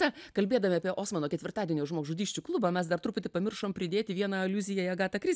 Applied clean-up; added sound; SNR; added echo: none; none; none; none.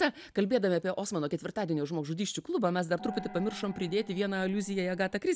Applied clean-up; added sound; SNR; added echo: none; Gong; 15 dB; none.